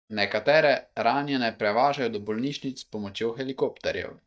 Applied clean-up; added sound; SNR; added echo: neural mask model DeepFilterNet 3.